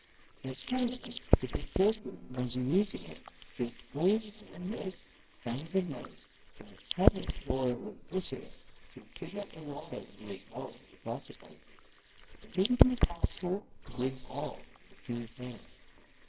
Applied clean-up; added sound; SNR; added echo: neural separator model SepFormer WHAMR!.